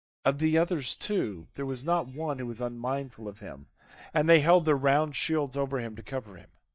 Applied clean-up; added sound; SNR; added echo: neural mask model DeepFilterNet 3.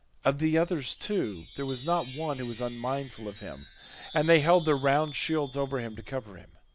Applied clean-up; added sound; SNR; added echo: none; Wind chime; 10 dB; none.